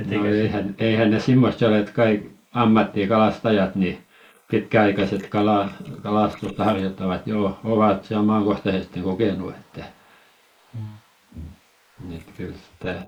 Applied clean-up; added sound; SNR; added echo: neural mask model Resemble Enhance denoiser.